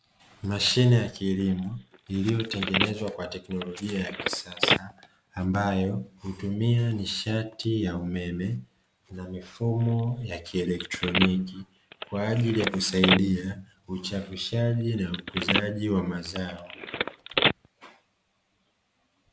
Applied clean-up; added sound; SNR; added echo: none; Telephone; 4 dB; none.